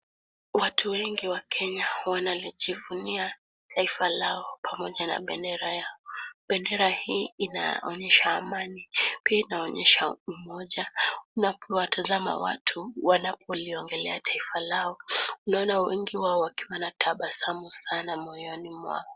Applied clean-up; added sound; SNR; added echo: none; none; none; none.